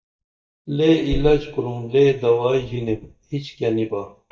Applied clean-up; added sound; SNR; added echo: neural mask model DeepFilterNet 3.